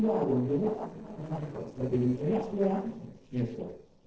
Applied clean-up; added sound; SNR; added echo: neural separator model SepFormer DNS4.